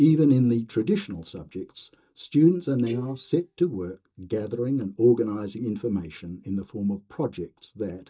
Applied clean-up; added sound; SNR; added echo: neural mask model DeepFilterNet 3.